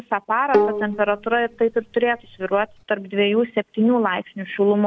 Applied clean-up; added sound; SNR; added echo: none; Bowed string instrument; 5 dB; none.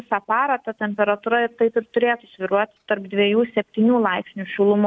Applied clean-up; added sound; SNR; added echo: none; none; none; none.